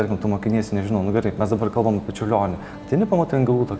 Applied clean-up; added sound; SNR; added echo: none; Guitar; 20 dB; none.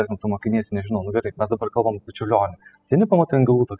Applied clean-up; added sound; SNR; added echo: classical method spectral subtraction.